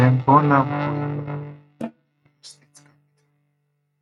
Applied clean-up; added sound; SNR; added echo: neural mask model RNNoise.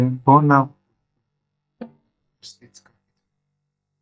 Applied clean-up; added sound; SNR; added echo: neural mask model DeepFilterNet 3.